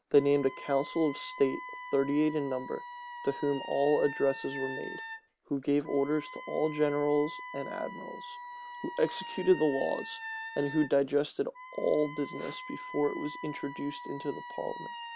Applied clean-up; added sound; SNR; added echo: none; Wind instrument, woodwind instrument; 12 dB; none.